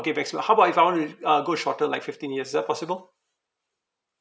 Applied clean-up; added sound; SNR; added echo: none; none; none; none.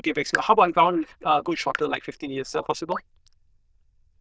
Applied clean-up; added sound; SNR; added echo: neural diffusion model UNIVERSE++.